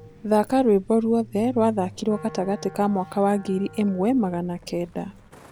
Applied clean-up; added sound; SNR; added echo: none; Wind instrument, woodwind instrument + Truck; 20 dB; none.